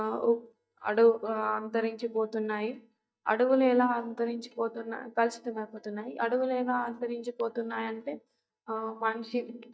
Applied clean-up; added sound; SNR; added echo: neural mask model DeepFilterNet 3.